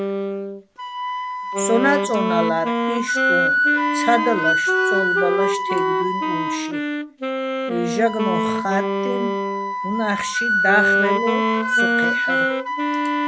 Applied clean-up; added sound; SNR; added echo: none; Wind instrument, woodwind instrument + Wind instrument, woodwind instrument; -5 dB; none.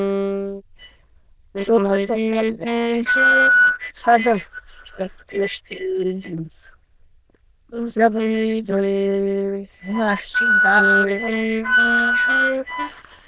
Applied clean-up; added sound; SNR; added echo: neural diffusion model UNIVERSE++.